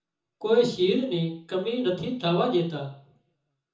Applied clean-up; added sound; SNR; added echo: none; none; none; reverberation time 0.5 s.